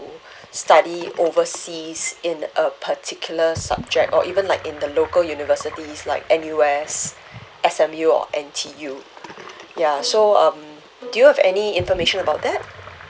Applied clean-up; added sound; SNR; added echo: none; Bowed string instrument + Sink (filling or washing) / Gurgling; 19 dB; none.